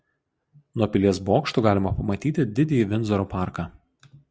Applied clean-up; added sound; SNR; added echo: none; none; none; none.